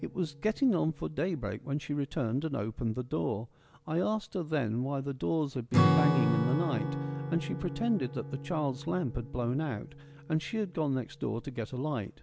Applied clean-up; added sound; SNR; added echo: none; Acoustic guitar / Strum; 4 dB; none.